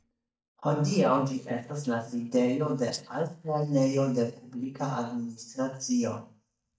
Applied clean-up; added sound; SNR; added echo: neural mask model DeepFilterNet 3.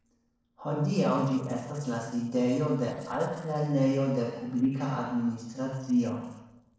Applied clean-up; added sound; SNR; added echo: neural separator model SepFormer DNS4.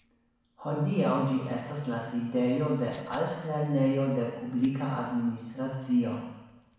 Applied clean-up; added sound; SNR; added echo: none; Rattle (instrument); 14 dB; reverberation time 1.1 s.